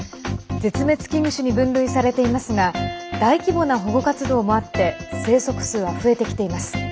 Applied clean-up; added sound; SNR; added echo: none; none; none; none.